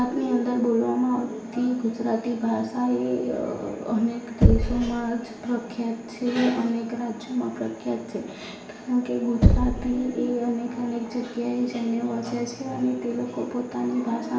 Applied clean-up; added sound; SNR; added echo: none; Knock; 4 dB; reverberation time 0.7 s.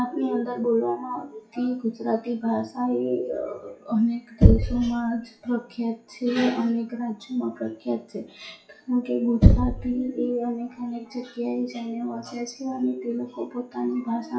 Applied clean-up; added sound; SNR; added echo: classical method WPE with log-MMSE.